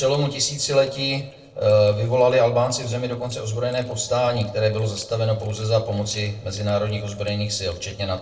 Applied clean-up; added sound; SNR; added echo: neural separator model SepFormer DNS4.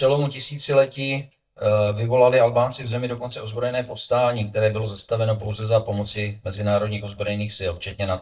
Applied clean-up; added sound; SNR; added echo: neural mask model DeepFilterNet 3.